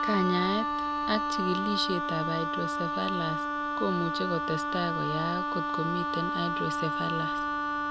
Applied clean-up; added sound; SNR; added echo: none; Wind instrument, woodwind instrument; -2 dB; none.